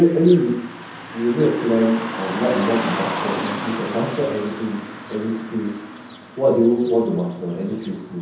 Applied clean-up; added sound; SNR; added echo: none; Car passing by / Traffic noise, roadway noise; 10 dB; reverberation time 0.9 s.